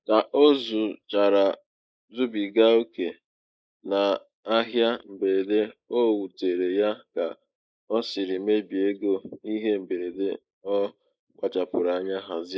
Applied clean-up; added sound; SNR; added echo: neural mask model Resemble Enhance denoiser.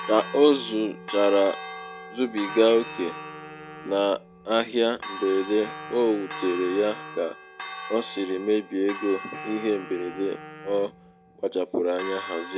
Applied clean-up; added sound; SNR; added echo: none; Church bell + Wind instrument, woodwind instrument; 13 dB; none.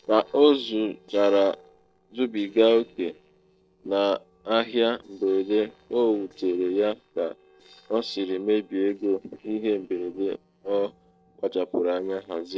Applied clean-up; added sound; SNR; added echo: neural separator model SepFormer DNS4.